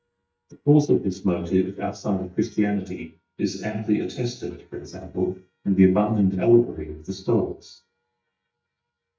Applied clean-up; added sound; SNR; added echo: neural mask model DeepFilterNet 3.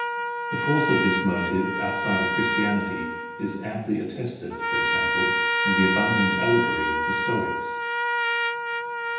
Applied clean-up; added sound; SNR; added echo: none; Trumpet; -2 dB; reverberation time 0.9 s.